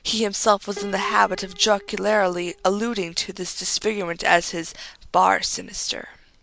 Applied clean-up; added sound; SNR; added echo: none; Piano; 19 dB; none.